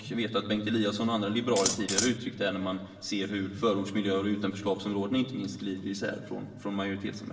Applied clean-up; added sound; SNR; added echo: none; Scissors; 1 dB; reverberation time 1.3 s.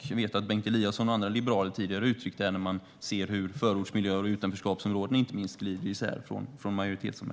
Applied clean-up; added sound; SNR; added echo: none; none; none; none.